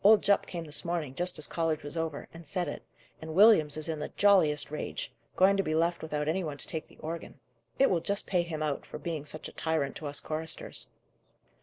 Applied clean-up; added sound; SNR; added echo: none; none; none; none.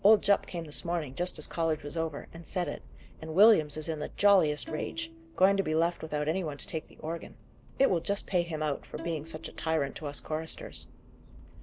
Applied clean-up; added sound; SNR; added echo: none; Bowed string instrument + Accelerating, revving, vroom; 18 dB; none.